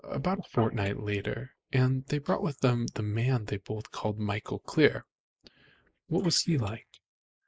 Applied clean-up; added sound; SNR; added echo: neural mask model Resemble Enhance denoiser.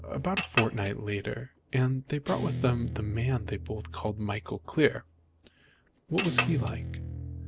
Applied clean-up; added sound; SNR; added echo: none; Chink, clink + Guitar; 5 dB; none.